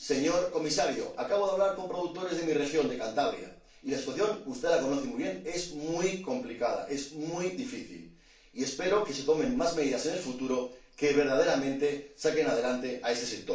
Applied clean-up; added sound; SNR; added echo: none; none; none; reverberation time 0.4 s.